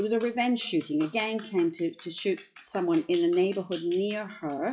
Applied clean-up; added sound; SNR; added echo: classical method WPE with log-MMSE.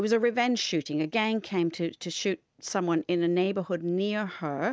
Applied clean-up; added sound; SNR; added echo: none; none; none; none.